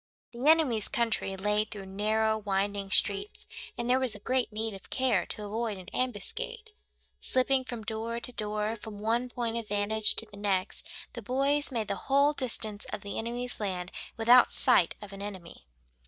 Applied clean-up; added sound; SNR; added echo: neural mask model DeepFilterNet 3.